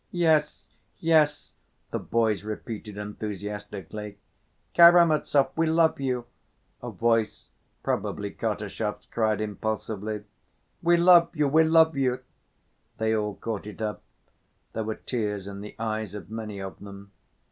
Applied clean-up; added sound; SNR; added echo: none; none; none; none.